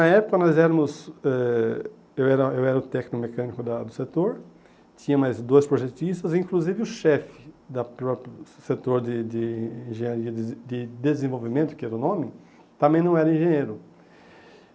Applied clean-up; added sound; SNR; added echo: none; none; none; none.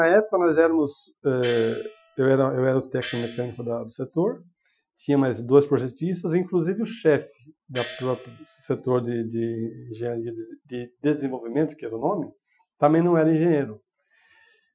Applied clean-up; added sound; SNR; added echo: classical method Wiener filter.